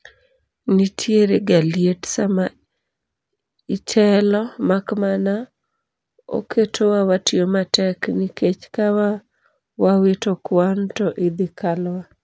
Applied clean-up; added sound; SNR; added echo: none; none; none; none.